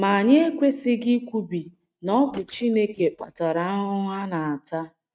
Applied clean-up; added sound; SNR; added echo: neural mask model DeepFilterNet 3.